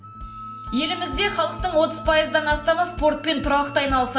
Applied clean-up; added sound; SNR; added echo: none; Wind instrument, woodwind instrument; 16 dB; reverberation time 0.8 s.